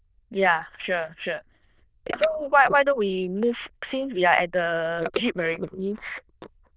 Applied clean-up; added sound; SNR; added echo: neural diffusion model UNIVERSE++.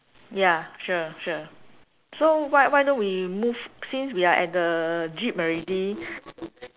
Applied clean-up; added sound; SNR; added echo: none; none; none; none.